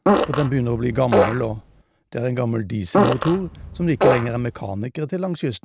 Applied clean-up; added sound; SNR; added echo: none; Fart; -2 dB; none.